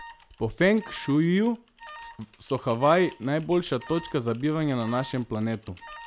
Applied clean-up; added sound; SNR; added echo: none; Alarm + Typing; 20 dB; none.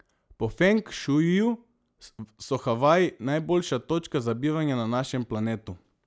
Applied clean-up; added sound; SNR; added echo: none; none; none; none.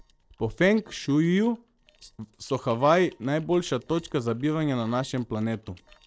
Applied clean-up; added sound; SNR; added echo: neural separator model SepFormer DNS4.